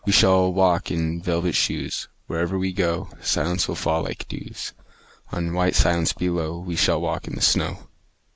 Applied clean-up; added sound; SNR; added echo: none; none; none; none.